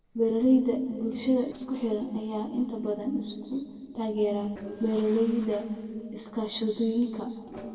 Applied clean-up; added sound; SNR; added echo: neural separator model SepFormer DNS4.